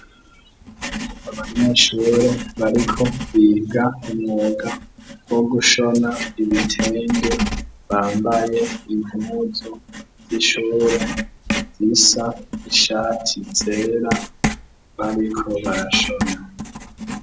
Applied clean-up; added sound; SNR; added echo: none; Writing; 8 dB; none.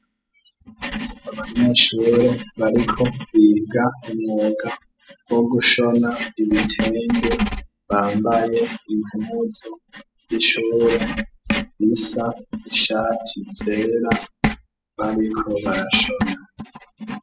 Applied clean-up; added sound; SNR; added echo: classical method spectral subtraction.